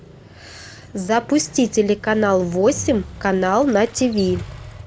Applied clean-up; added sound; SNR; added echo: none; Motorcycle; 16 dB; none.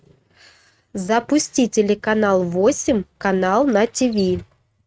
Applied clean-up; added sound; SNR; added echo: neural mask model RNNoise.